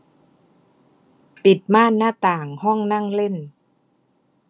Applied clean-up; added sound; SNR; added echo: none; none; none; none.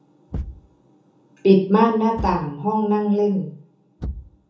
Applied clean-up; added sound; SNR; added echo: none; Thump, thud; 15 dB; reverberation time 1.0 s.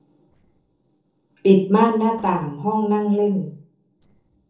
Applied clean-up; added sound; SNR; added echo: neural separator model SepFormer DNS4.